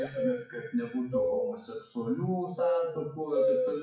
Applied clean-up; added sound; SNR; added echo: classical method WPE with log-MMSE.